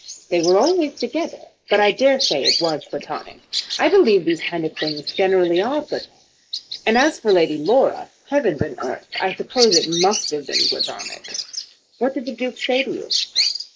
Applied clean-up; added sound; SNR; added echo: neural mask model Resemble Enhance denoiser.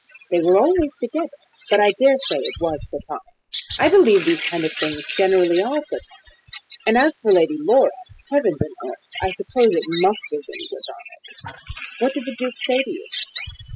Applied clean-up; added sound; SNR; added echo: classical method spectral subtraction.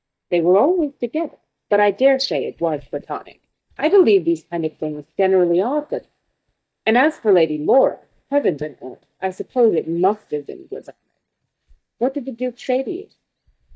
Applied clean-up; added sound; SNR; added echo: neural mask model DeepFilterNet 3.